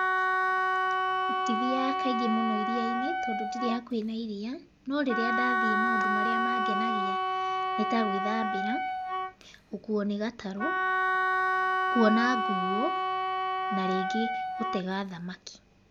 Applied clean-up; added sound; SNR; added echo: none; Wind instrument, woodwind instrument; -3 dB; none.